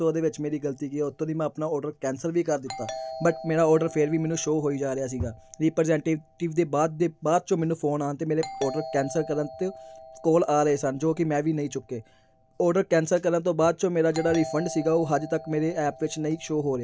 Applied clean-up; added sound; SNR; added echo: none; Doorbell; 17 dB; none.